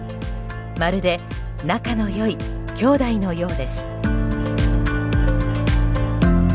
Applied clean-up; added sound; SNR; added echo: none; none; none; none.